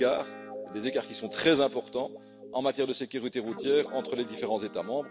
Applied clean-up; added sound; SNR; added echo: none; Guitar; 12 dB; none.